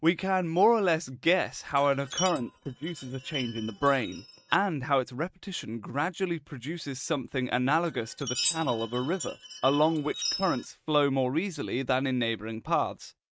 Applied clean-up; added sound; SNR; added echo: neural mask model RNNoise.